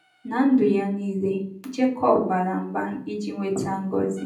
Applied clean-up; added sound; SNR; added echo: none; none; none; reverberation time 0.6 s.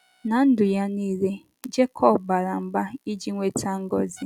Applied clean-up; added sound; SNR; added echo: none; none; none; none.